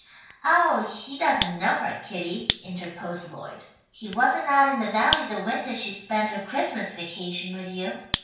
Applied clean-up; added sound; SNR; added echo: none; Fire; 10 dB; reverberation time 0.5 s.